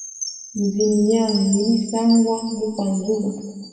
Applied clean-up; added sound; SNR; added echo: none; Chime; 13 dB; reverberation time 1.2 s.